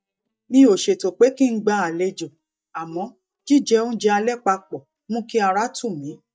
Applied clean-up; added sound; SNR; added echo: neural mask model DeepFilterNet 3.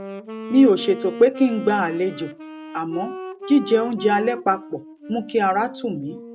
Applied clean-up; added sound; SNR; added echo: none; Wind instrument, woodwind instrument; 13 dB; none.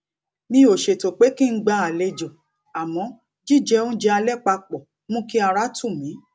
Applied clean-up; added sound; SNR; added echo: none; none; none; none.